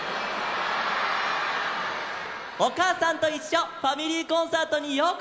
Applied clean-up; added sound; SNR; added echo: none; none; none; none.